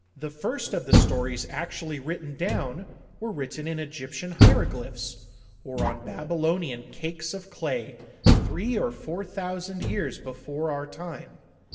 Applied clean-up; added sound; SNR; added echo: none; Door; -5 dB; reverberation time 0.9 s.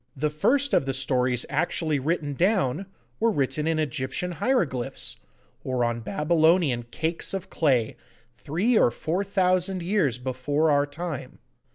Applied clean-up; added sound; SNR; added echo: none; none; none; none.